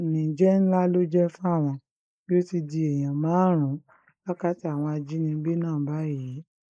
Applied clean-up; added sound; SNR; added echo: neural mask model Resemble Enhance denoiser.